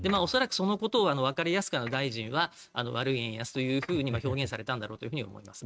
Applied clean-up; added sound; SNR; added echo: neural mask model RNNoise.